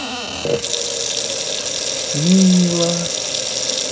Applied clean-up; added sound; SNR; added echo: none; Sink (filling or washing) / Water tap, faucet; 1 dB; none.